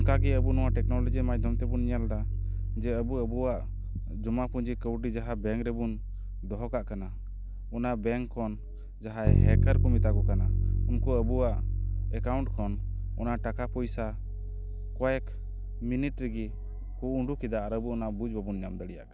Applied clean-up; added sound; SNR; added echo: none; Bass guitar; -4 dB; none.